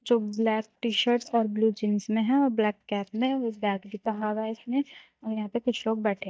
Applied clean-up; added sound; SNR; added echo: neural mask model DeepFilterNet 3.